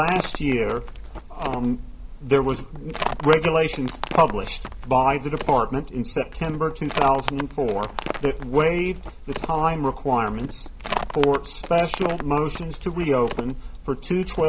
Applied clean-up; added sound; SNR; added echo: none; Livestock, farm animals, working animals; 8 dB; none.